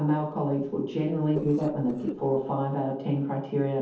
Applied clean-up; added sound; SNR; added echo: neural separator model SepFormer DNS4.